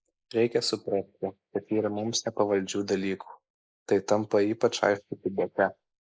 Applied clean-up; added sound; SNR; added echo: neural mask model Resemble Enhance denoiser.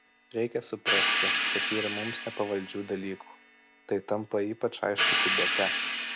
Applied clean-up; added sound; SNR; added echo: none; Hi-hat; -4 dB; none.